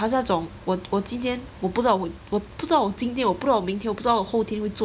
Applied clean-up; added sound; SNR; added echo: none; none; none; none.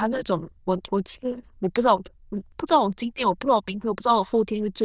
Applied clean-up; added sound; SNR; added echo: neural diffusion model UNIVERSE++.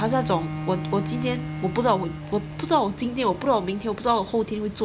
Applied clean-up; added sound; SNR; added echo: none; Bowed string instrument; 8 dB; none.